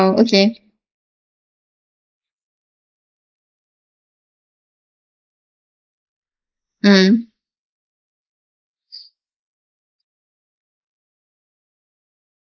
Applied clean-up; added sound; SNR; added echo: neural mask model Resemble Enhance denoiser.